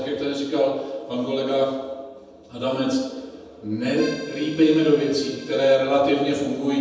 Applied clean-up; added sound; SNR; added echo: none; Accordion; 17 dB; reverberation time 1.1 s.